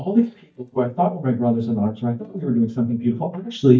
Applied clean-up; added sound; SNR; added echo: neural mask model DeepFilterNet 3.